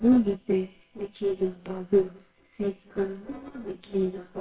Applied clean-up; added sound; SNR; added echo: neural separator model SepFormer WHAMR!.